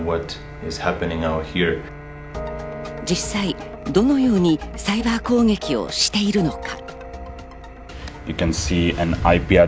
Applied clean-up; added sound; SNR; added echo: none; Bowed string instrument + Engine; 16 dB; none.